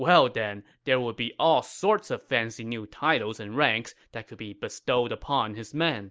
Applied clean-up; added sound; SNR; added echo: none; none; none; none.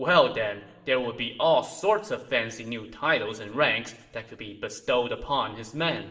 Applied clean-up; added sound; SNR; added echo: none; none; none; reverberation time 0.8 s.